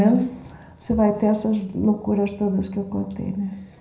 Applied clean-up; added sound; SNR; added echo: none; none; none; reverberation time 0.5 s.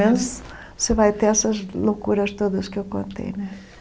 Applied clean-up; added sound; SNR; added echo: none; none; none; none.